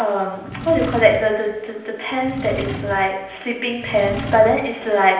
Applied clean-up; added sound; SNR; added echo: none; Drawer open or close; 12 dB; reverberation time 0.9 s.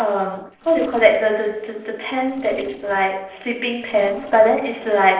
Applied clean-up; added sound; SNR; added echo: neural separator model SepFormer DNS4.